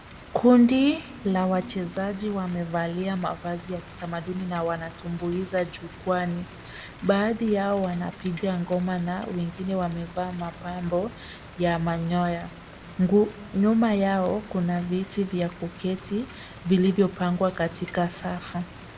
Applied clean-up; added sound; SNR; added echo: none; Rain; 18 dB; reverberation time 1.6 s.